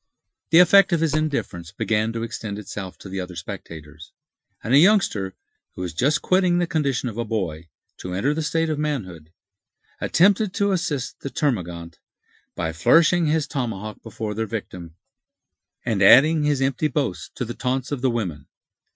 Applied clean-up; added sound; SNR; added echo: classical method Wiener filter.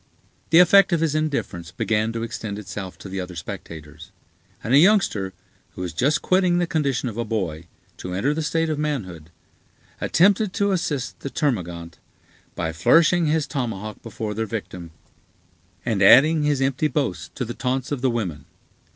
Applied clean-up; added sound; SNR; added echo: none; none; none; none.